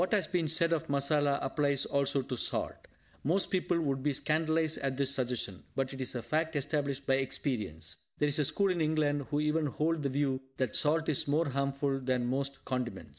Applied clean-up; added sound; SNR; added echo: none; none; none; none.